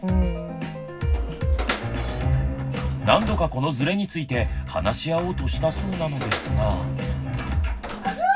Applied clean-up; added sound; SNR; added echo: none; Door; 13 dB; reverberation time 0.4 s.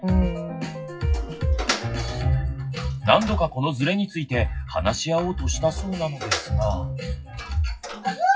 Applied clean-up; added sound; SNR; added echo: classical method WPE with log-MMSE.